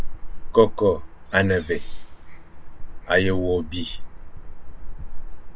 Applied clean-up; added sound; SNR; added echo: none; Gull, seagull / Fowl; 2 dB; none.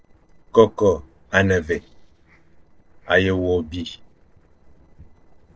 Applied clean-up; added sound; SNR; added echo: neural separator model SepFormer DNS4.